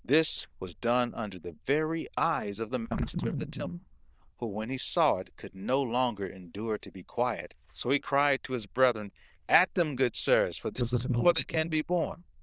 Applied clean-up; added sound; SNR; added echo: neural diffusion model UNIVERSE++.